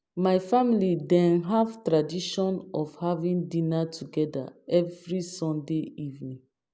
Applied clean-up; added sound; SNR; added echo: none; none; none; none.